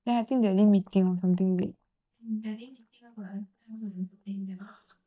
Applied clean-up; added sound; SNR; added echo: neural mask model DeepFilterNet 3.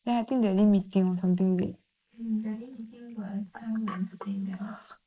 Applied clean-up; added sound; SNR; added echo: neural mask model Resemble Enhance denoiser.